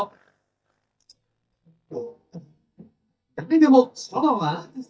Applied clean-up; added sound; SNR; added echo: neural mask model DeepFilterNet 3.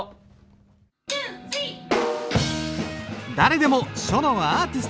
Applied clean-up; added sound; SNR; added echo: none; none; none; none.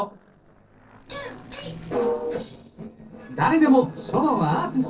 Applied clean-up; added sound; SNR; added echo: neural separator model SepFormer DNS4.